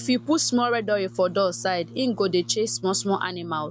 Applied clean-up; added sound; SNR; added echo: none; Brass instrument; 18 dB; none.